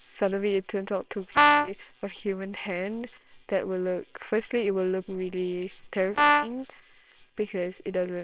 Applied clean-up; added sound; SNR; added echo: neural separator model SepFormer WHAMR!.